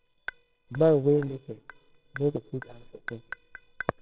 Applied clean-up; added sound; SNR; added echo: neural separator model SepFormer WHAMR!.